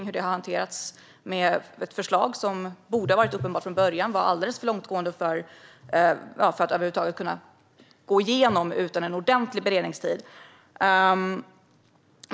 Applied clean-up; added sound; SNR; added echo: none; none; none; none.